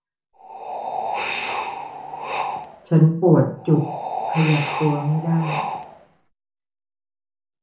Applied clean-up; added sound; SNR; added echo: none; Wind; 5 dB; reverberation time 0.6 s.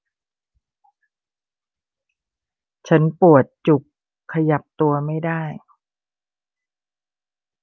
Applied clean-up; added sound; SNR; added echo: none; none; none; none.